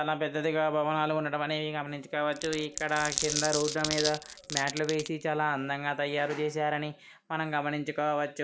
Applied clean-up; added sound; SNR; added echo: none; Glass; 5 dB; none.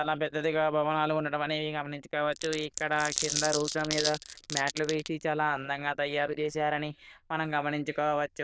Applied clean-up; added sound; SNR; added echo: neural diffusion model UNIVERSE++.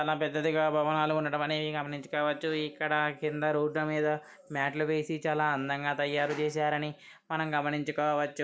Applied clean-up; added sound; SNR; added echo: none; none; none; none.